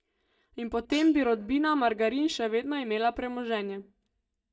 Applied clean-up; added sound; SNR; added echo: neural mask model DeepFilterNet 3.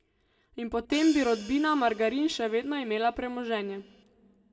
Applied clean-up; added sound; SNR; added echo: none; Hi-hat; 19 dB; reverberation time 0.5 s.